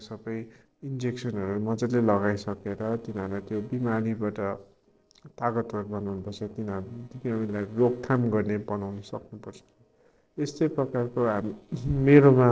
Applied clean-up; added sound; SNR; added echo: neural separator model SepFormer DNS4.